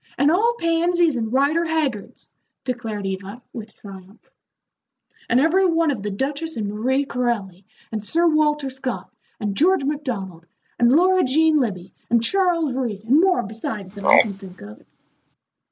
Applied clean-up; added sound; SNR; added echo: none; Frog; 3 dB; none.